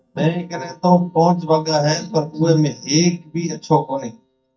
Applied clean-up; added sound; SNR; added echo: neural mask model DeepFilterNet 3.